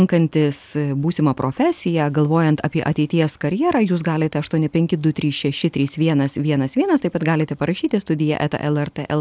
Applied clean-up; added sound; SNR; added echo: none; none; none; none.